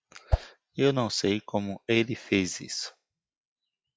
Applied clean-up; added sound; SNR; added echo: classical method log-MMSE.